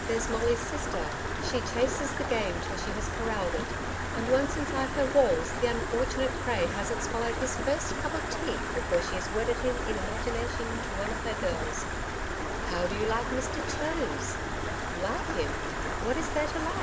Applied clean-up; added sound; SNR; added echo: none; Stream; 0 dB; none.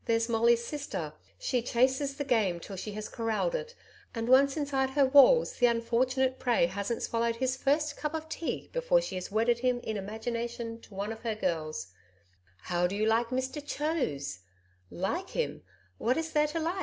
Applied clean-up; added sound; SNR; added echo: none; none; none; none.